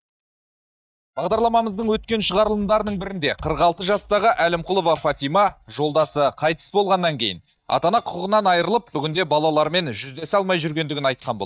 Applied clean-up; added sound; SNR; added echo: neural mask model DeepFilterNet 3.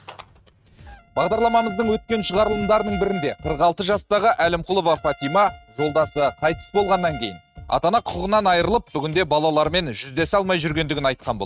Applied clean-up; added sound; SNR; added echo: neural mask model RNNoise.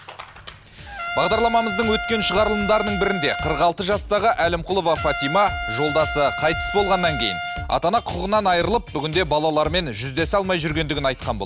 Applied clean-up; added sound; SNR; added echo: none; Trumpet; 7 dB; none.